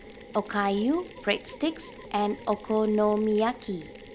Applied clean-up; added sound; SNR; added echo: none; Mechanisms; 17 dB; none.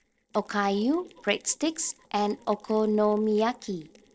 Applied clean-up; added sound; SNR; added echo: neural separator model SepFormer DNS4.